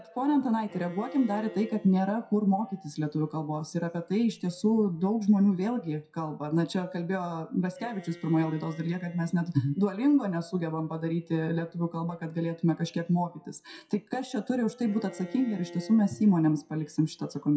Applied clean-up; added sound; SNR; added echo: classical method WPE with log-MMSE.